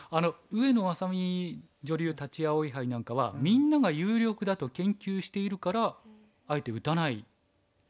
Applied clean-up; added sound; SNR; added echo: none; none; none; none.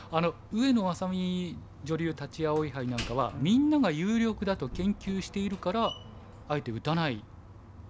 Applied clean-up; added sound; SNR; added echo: none; Slam; 15 dB; none.